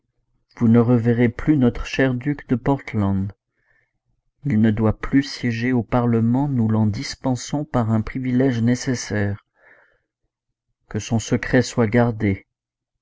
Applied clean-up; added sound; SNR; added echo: none; none; none; none.